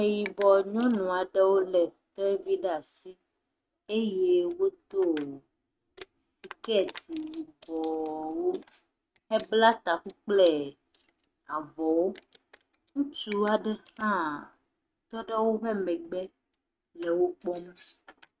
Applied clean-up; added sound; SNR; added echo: neural mask model RNNoise.